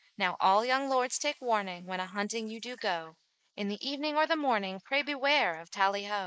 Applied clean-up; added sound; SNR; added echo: neural mask model Resemble Enhance denoiser.